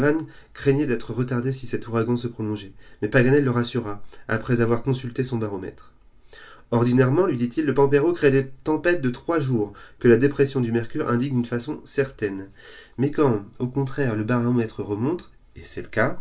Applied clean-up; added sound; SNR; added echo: none; none; none; reverberation time 0.2 s.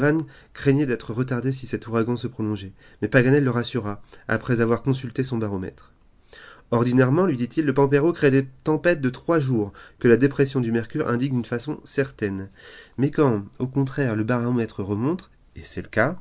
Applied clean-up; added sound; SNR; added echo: none; none; none; none.